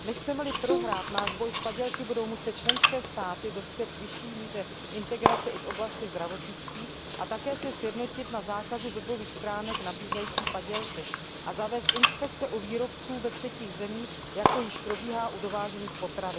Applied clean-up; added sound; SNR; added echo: none; Bathtub (filling or washing) / Water + Bowed string instrument; -4 dB; none.